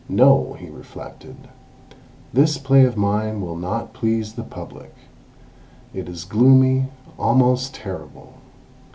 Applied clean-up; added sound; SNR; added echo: none; none; none; none.